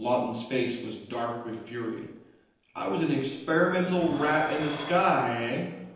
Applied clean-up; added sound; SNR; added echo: neural separator model SepFormer DNS4.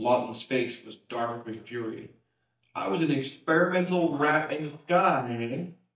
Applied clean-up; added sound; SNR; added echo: neural mask model DeepFilterNet 3.